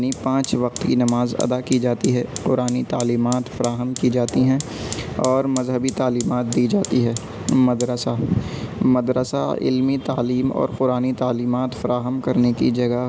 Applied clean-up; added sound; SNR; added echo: none; Brass instrument + Fire; 18 dB; none.